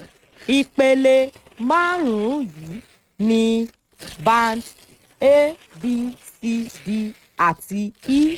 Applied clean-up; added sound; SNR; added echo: neural mask model RNNoise.